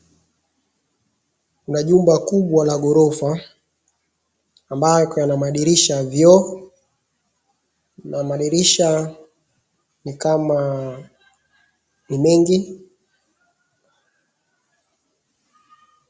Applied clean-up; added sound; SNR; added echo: none; none; none; none.